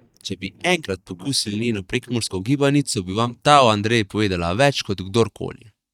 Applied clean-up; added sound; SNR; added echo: neural mask model DeepFilterNet 3.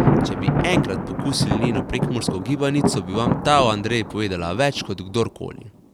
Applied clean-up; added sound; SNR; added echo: none; Thunder; 1 dB; none.